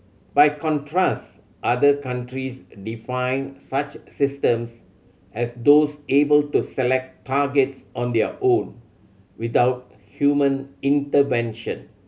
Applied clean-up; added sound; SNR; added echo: none; none; none; none.